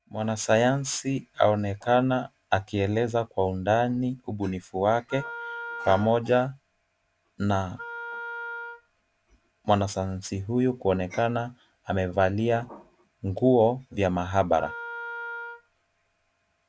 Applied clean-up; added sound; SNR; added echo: none; Wind instrument, woodwind instrument; 12 dB; none.